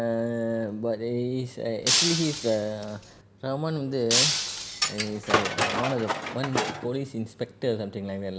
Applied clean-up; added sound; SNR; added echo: none; Tools + Shatter; -2 dB; none.